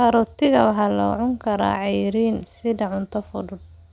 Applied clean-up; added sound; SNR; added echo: none; none; none; none.